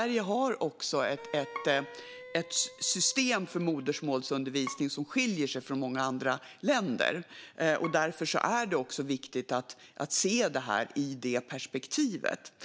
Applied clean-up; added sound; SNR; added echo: none; Bowed string instrument + Wind instrument, woodwind instrument; 17 dB; none.